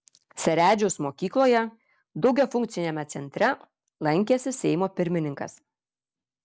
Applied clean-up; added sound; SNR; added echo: none; none; none; none.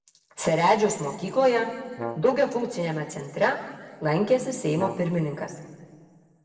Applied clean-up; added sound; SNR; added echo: none; Brass instrument; 13 dB; reverberation time 1.5 s.